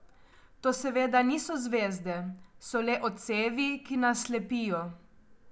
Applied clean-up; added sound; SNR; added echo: none; none; none; none.